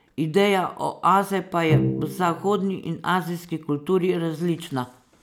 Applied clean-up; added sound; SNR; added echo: none; Bowed string instrument; 6 dB; none.